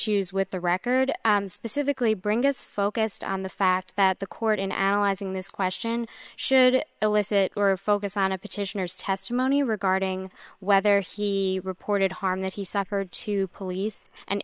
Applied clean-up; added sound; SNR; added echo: neural separator model SepFormer WHAM!.